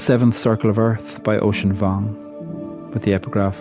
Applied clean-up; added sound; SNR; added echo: none; none; none; none.